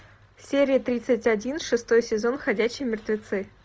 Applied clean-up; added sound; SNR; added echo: none; none; none; none.